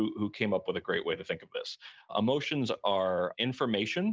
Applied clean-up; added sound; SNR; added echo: none; none; none; none.